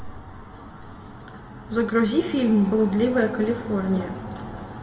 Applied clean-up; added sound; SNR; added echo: none; none; none; reverberation time 1.2 s.